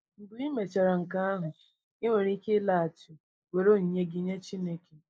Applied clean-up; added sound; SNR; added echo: neural mask model Resemble Enhance denoiser.